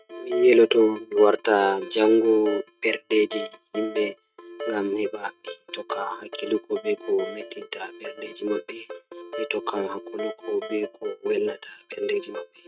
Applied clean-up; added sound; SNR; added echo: neural mask model RNNoise.